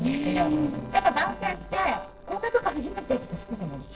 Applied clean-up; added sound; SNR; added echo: neural separator model SepFormer DNS4.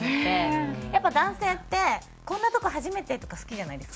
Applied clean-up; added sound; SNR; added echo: none; none; none; none.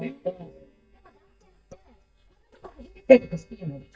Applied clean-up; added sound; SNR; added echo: neural mask model DeepFilterNet 3.